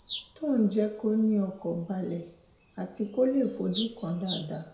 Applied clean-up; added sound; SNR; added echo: none; Bird vocalization, bird call, bird song; 6 dB; reverberation time 0.5 s.